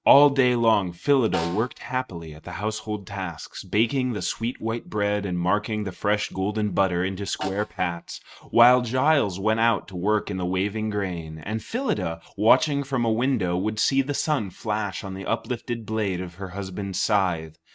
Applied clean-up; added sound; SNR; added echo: neural mask model RNNoise.